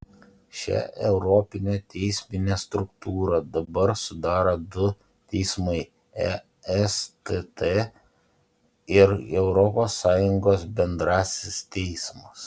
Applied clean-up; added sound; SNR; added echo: none; none; none; none.